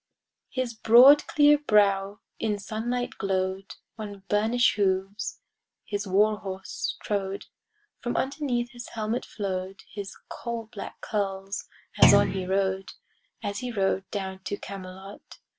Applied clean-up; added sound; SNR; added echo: none; Thump, thud; -4 dB; none.